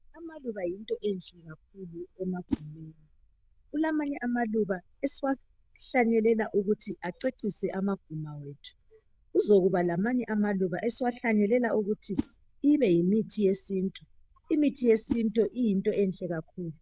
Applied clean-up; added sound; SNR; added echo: neural diffusion model UNIVERSE++.